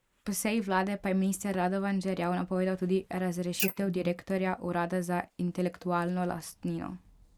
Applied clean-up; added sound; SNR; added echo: neural mask model Resemble Enhance denoiser.